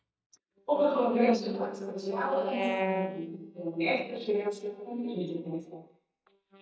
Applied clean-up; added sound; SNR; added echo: neural mask model DeepFilterNet 3.